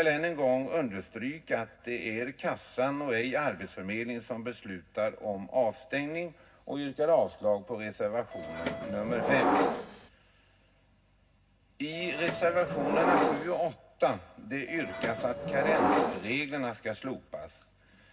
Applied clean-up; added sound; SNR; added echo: none; Subway, metro, underground; -2 dB; reverberation time 0.4 s.